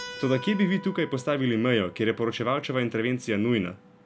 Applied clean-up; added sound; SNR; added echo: none; Keyboard (musical); 19 dB; none.